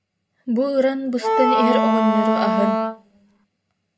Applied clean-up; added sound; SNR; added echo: none; Wind instrument, woodwind instrument; -3 dB; reverberation time 0.3 s.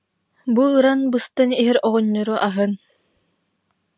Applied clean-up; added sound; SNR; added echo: none; none; none; none.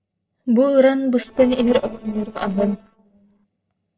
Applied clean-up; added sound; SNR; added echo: neural separator model SepFormer DNS4.